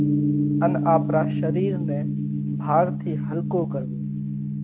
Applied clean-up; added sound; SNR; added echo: neural mask model RNNoise.